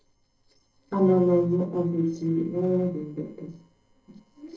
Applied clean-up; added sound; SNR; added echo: neural separator model SepFormer DNS4.